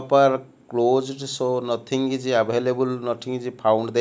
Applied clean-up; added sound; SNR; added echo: none; none; none; none.